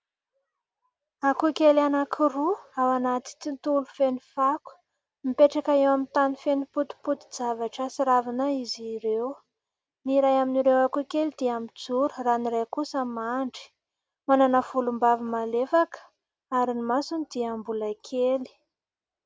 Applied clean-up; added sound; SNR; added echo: none; none; none; none.